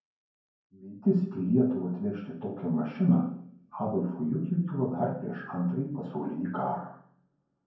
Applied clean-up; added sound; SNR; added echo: none; none; none; reverberation time 0.9 s.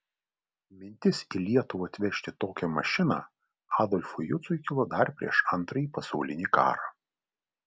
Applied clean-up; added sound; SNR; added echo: none; none; none; none.